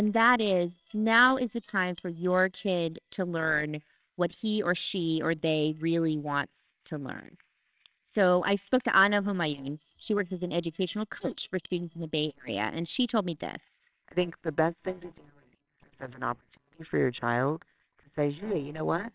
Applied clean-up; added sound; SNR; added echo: neural separator model SepFormer WHAMR!.